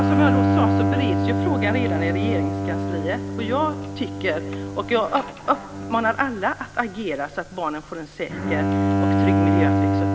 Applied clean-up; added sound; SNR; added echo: none; Bowed string instrument; -4 dB; none.